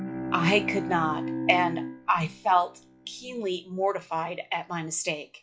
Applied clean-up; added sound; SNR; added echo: classical method log-MMSE.